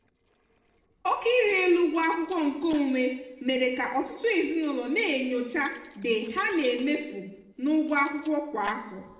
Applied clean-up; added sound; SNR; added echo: neural separator model SepFormer DNS4.